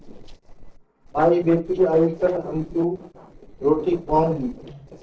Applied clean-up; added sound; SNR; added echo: neural separator model SepFormer DNS4.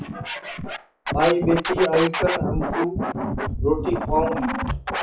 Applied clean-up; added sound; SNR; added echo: classical method WPE with log-MMSE.